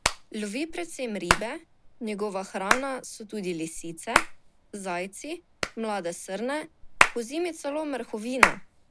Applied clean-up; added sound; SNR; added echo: none; Hands; -2 dB; none.